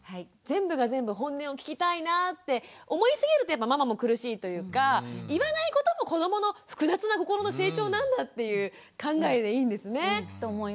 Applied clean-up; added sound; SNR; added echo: none; none; none; none.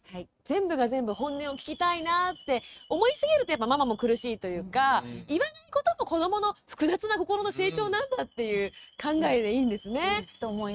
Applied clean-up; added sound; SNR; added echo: neural mask model RNNoise.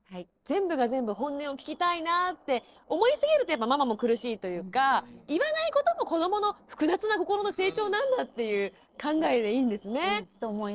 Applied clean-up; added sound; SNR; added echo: neural separator model SepFormer DNS4.